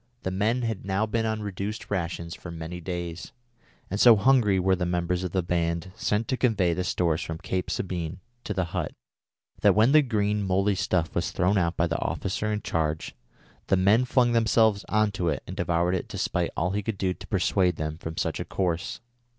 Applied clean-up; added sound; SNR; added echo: none; none; none; none.